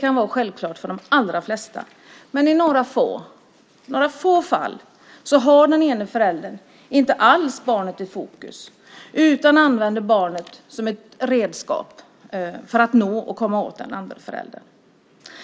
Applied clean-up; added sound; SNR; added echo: none; none; none; none.